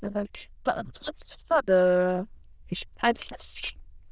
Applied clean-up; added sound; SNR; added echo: neural diffusion model UNIVERSE++.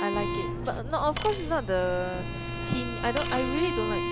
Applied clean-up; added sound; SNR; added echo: none; Bowed string instrument + Cutlery, silverware; 2 dB; none.